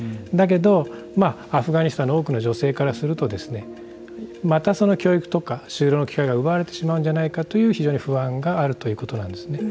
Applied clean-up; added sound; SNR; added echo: none; none; none; none.